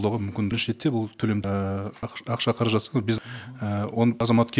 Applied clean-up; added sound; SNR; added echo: none; none; none; none.